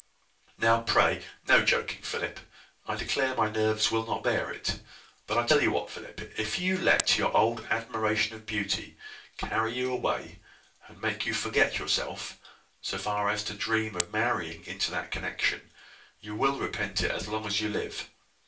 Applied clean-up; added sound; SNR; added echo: none; Camera; 19 dB; reverberation time 0.2 s.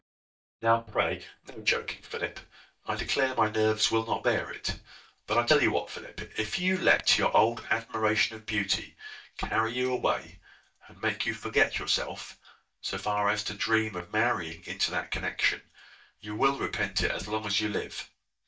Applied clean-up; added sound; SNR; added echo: neural mask model DeepFilterNet 3.